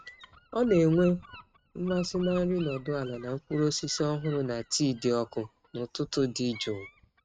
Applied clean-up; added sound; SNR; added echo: neural mask model RNNoise.